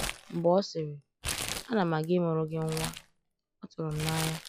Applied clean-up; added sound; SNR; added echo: classical method log-MMSE.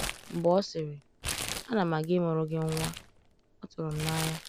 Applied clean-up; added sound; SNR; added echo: none; Crumpling, crinkling; 9 dB; none.